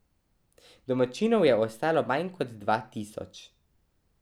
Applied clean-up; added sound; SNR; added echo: none; none; none; none.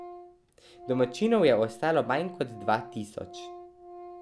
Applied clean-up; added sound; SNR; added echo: none; Organ; 16 dB; none.